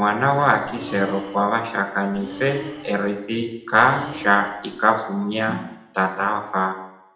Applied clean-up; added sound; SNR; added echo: none; Breathing; 15 dB; reverberation time 0.8 s.